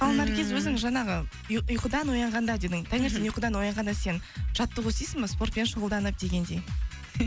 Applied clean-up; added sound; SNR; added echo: none; none; none; none.